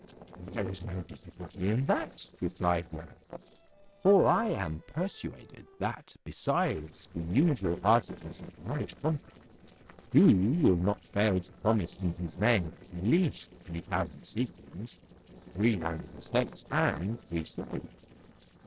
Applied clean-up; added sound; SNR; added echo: neural separator model SepFormer DNS4.